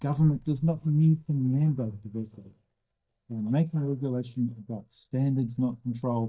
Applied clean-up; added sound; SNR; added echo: neural mask model DeepFilterNet 3.